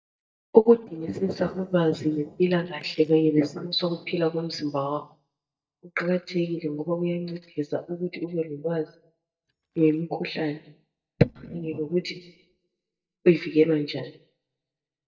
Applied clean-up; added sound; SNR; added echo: neural mask model DeepFilterNet 3.